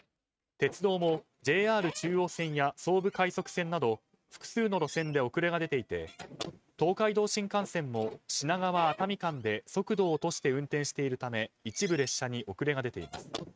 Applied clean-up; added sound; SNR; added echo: neural mask model RNNoise.